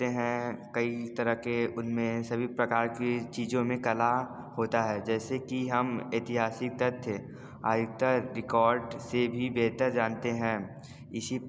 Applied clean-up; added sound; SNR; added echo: none; none; none; none.